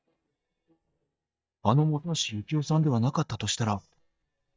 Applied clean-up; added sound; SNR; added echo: neural mask model DeepFilterNet 3.